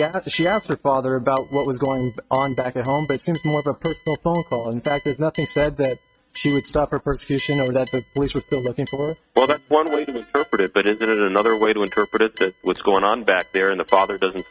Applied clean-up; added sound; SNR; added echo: neural mask model RNNoise.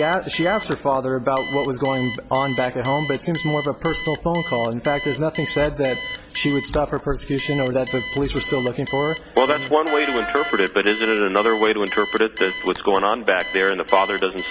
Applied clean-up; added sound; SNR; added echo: none; Wind instrument, woodwind instrument + Alarm; 10 dB; none.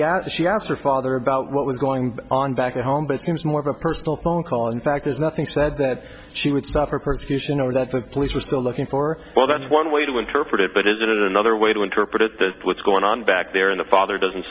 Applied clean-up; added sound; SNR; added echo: none; none; none; none.